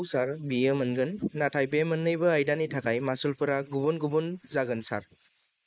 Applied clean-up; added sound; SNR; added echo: neural mask model Resemble Enhance denoiser.